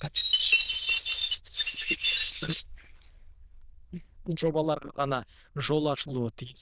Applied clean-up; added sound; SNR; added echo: neural diffusion model UNIVERSE++.